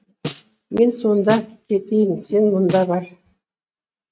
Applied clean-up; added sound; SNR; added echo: neural mask model RNNoise.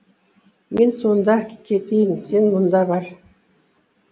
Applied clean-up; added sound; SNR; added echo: none; none; none; none.